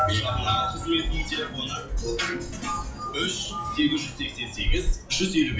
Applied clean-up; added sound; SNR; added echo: classical method WPE with log-MMSE.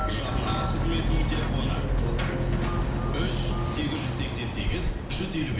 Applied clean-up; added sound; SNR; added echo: none; Boat, Water vehicle; -2 dB; reverberation time 0.7 s.